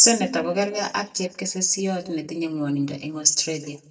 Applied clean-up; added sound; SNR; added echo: neural mask model DeepFilterNet 3.